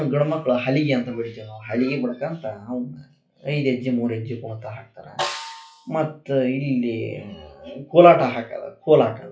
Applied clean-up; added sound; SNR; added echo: classical method log-MMSE.